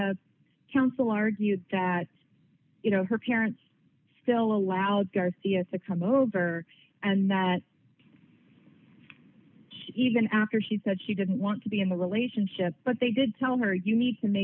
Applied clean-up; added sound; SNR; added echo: none; none; none; none.